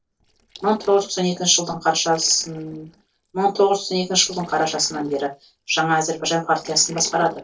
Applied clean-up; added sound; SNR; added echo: neural separator model SepFormer DNS4.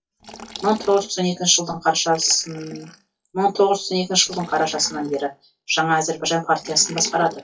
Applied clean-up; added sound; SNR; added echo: classical method WPE with log-MMSE.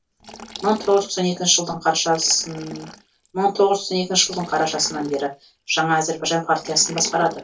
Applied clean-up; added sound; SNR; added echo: none; Liquid; 18 dB; reverberation time 0.1 s.